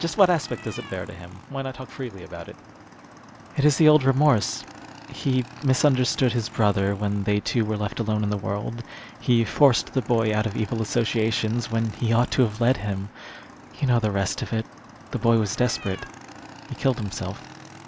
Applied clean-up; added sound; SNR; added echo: none; Cat + Motorcycle / Engine; 19 dB; none.